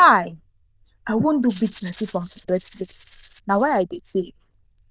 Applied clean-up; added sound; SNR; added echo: neural diffusion model UNIVERSE++.